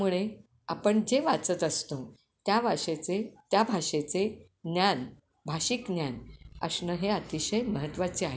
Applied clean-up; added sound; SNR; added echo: none; none; none; none.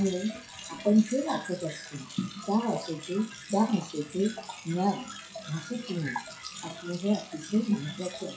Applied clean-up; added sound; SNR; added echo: classical method WPE with log-MMSE.